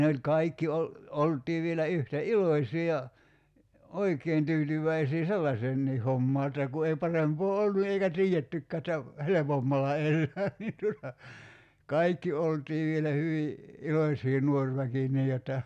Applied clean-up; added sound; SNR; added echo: none; none; none; none.